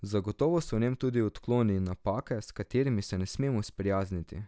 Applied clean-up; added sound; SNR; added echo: none; none; none; none.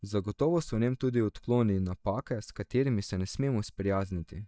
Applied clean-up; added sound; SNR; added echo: neural mask model DeepFilterNet 3.